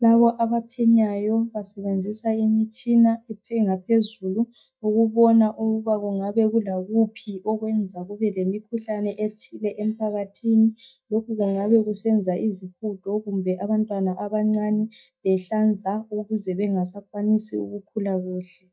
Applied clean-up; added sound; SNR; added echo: neural mask model DeepFilterNet 3.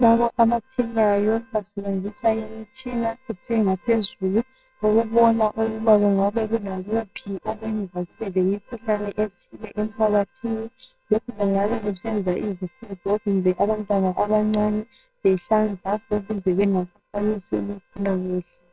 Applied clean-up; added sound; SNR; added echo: neural separator model SepFormer WHAMR!.